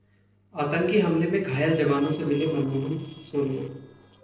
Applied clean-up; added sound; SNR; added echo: neural separator model SepFormer DNS4.